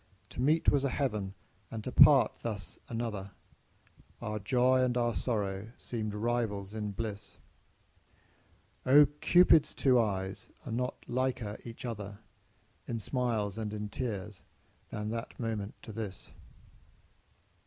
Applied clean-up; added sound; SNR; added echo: none; none; none; none.